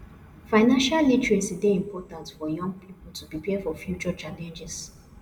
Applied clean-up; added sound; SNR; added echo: none; none; none; reverberation time 1.0 s.